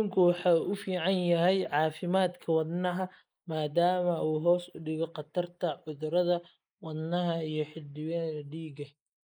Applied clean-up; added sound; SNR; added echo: neural mask model Resemble Enhance denoiser.